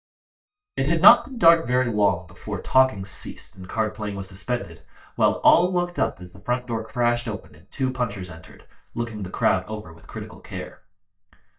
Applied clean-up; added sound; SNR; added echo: neural mask model DeepFilterNet 3.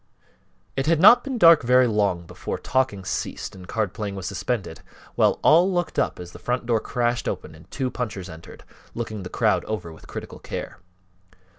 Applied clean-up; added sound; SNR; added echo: none; none; none; none.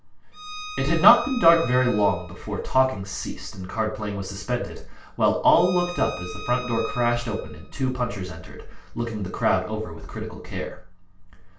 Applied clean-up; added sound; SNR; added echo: none; Bowed string instrument; 15 dB; reverberation time 0.3 s.